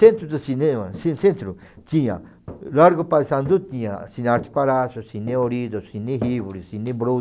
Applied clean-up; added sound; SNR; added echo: none; Walk, footsteps; 20 dB; none.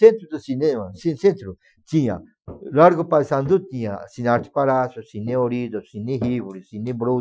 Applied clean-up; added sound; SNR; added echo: classical method Wiener filter.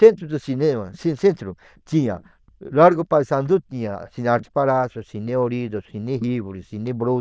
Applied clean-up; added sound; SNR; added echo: neural diffusion model UNIVERSE++.